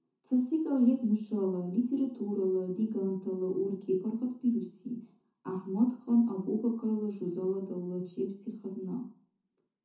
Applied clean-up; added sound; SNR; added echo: none; none; none; reverberation time 0.6 s.